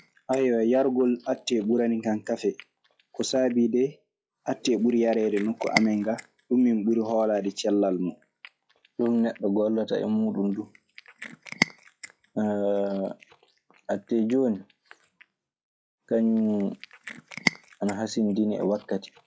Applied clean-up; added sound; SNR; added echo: classical method log-MMSE.